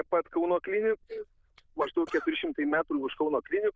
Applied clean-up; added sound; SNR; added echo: neural diffusion model UNIVERSE++.